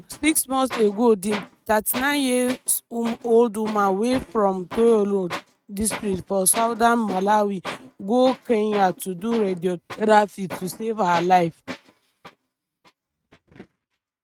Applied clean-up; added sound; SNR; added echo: neural mask model RNNoise.